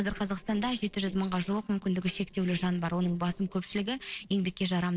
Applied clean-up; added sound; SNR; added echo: neural separator model SepFormer DNS4.